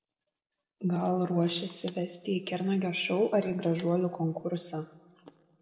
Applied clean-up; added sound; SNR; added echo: none; none; none; reverberation time 1.2 s.